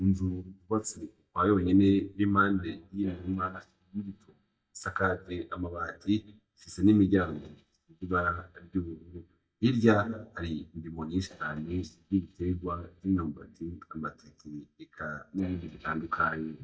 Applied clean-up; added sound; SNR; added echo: neural mask model DeepFilterNet 3.